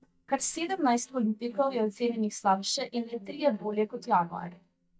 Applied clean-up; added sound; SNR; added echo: neural mask model DeepFilterNet 3.